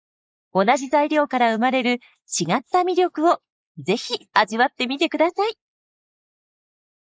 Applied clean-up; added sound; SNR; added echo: neural mask model Resemble Enhance denoiser.